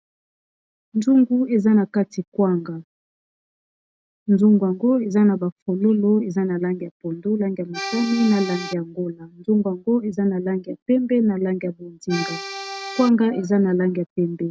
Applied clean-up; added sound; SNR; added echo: none; Accordion; 9 dB; none.